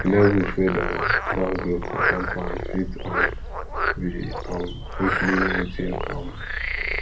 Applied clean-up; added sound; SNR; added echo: none; Frog; 0 dB; reverberation time 0.3 s.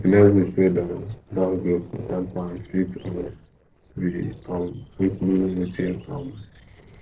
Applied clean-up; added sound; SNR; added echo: neural separator model SepFormer DNS4.